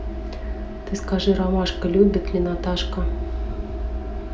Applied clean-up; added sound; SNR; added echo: none; none; none; none.